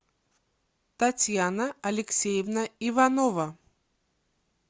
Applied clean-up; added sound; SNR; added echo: none; none; none; none.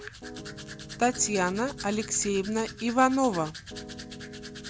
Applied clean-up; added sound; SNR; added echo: none; Piano + Domestic sounds, home sounds; 12 dB; none.